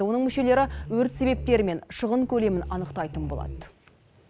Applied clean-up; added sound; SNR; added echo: none; Growling; 11 dB; none.